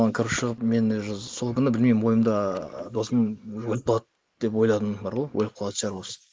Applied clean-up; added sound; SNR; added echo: neural mask model Resemble Enhance denoiser.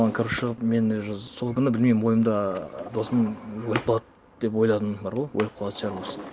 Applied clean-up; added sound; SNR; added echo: none; Drawer open or close; 16 dB; none.